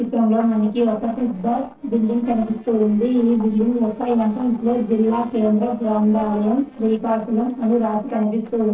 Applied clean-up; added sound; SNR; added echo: neural separator model SepFormer DNS4.